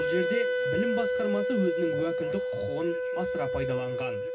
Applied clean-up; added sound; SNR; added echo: none; Wind instrument, woodwind instrument; -3 dB; reverberation time 0.4 s.